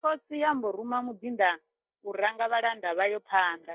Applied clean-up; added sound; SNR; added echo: neural mask model DeepFilterNet 3.